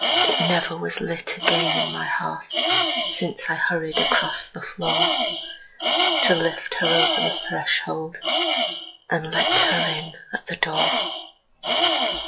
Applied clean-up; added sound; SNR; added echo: classical method WPE with log-MMSE.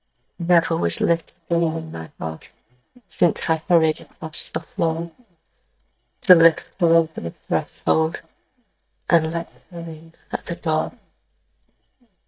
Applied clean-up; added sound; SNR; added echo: neural mask model DeepFilterNet 3.